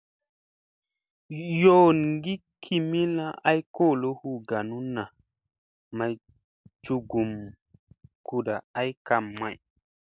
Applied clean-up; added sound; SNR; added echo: none; none; none; none.